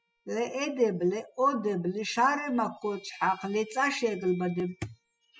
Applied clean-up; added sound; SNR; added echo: classical method spectral subtraction.